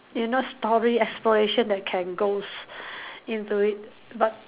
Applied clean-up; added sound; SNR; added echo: none; none; none; none.